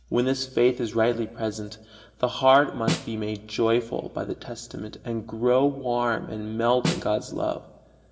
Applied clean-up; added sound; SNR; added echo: none; Snare drum; 7 dB; reverberation time 1.1 s.